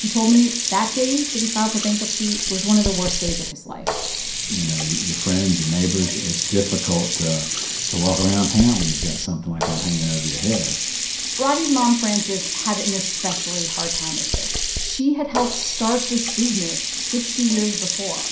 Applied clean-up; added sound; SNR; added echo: none; Sink (filling or washing); 2 dB; reverberation time 0.5 s.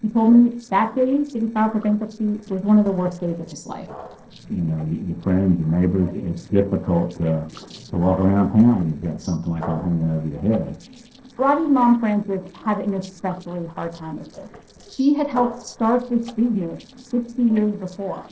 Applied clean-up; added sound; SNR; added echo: neural separator model SepFormer DNS4.